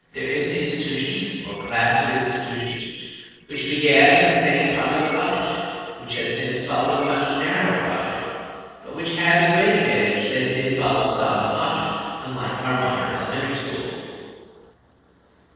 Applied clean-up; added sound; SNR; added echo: neural separator model SepFormer DNS4.